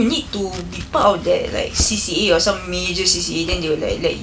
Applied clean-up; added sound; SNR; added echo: none; Domestic sounds, home sounds; 14 dB; none.